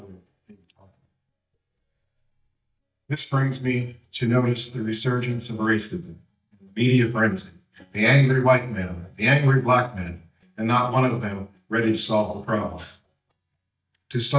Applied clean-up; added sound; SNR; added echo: neural mask model DeepFilterNet 3.